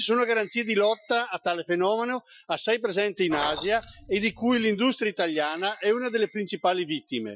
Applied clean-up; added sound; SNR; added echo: classical method Wiener filter.